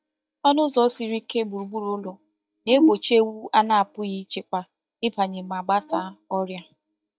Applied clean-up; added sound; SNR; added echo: neural mask model DeepFilterNet 3.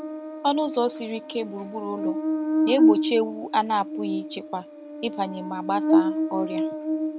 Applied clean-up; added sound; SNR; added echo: none; Buzz; -2 dB; none.